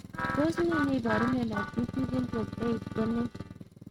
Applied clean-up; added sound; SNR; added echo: neural mask model RNNoise.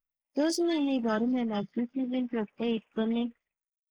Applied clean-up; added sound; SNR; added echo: neural mask model Resemble Enhance denoiser.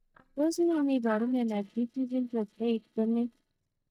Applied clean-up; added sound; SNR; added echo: neural mask model DeepFilterNet 3.